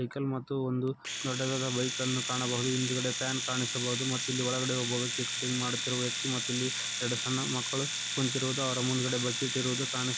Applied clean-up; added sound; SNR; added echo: none; Domestic sounds, home sounds; 1 dB; none.